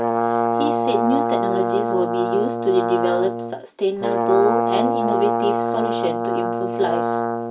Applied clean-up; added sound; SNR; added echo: none; Brass instrument; -2 dB; reverberation time 0.2 s.